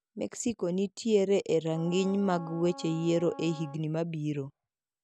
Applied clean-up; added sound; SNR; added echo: none; Wind instrument, woodwind instrument; 18 dB; none.